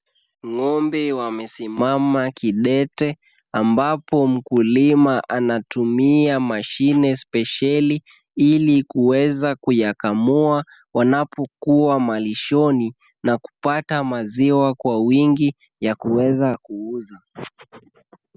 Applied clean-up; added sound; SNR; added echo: none; none; none; none.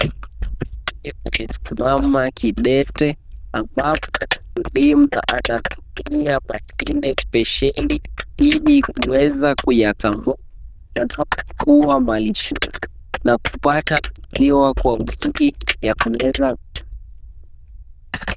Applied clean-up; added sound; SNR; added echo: neural diffusion model UNIVERSE++.